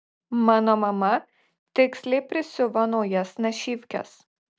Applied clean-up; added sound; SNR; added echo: none; none; none; none.